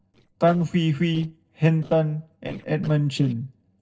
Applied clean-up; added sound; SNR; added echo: neural separator model SepFormer DNS4.